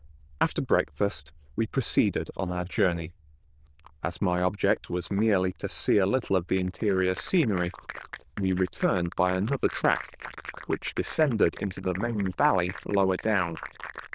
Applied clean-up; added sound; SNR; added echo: neural diffusion model UNIVERSE++.